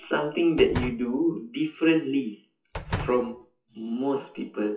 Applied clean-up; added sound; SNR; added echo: classical method WPE with log-MMSE.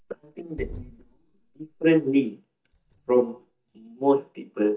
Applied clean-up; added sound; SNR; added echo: neural mask model DeepFilterNet 3.